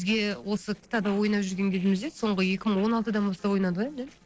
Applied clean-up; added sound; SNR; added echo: neural separator model SepFormer DNS4.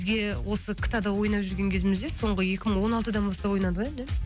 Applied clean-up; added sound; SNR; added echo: none; none; none; none.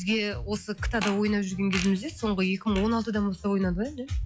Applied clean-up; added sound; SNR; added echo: classical method log-MMSE.